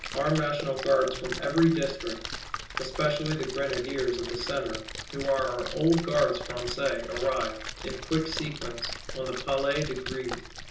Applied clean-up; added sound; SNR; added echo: none; Splash, splatter; 9 dB; reverberation time 0.6 s.